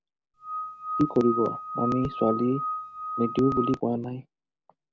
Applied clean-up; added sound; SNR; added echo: none; Screech / Glass; 5 dB; none.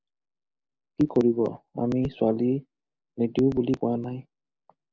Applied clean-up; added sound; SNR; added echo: none; none; none; none.